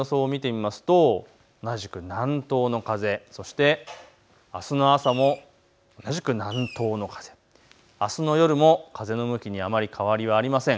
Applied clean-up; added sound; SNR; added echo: none; Fireworks; 15 dB; none.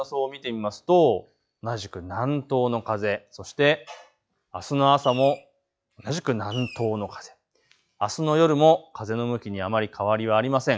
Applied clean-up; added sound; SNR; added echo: classical method log-MMSE.